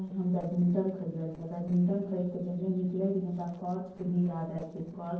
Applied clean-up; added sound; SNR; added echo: neural separator model SepFormer DNS4.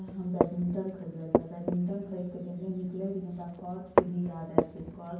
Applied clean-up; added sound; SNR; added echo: none; Walk, footsteps; -2 dB; reverberation time 0.9 s.